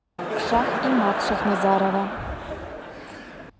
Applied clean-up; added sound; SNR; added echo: none; Crowd; 1 dB; none.